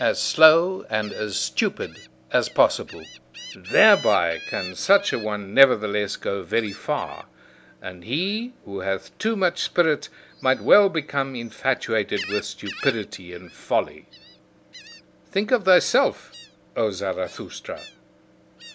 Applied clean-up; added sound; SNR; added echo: none; Gull, seagull; 19 dB; none.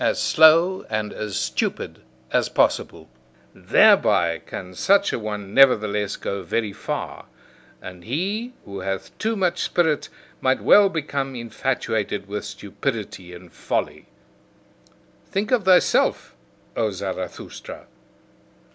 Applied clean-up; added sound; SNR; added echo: none; none; none; none.